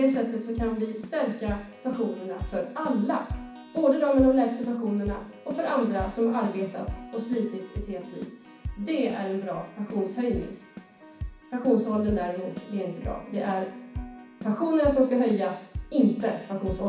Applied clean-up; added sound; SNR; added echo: none; Keyboard (musical); 13 dB; reverberation time 0.6 s.